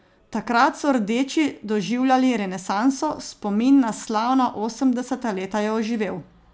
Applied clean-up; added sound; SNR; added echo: none; none; none; none.